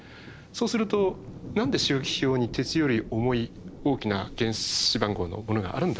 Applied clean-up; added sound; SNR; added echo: none; Thunder; 14 dB; none.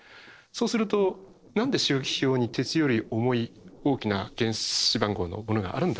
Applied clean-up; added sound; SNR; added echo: neural separator model SepFormer DNS4.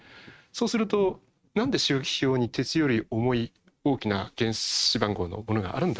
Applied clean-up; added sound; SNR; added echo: neural mask model RNNoise.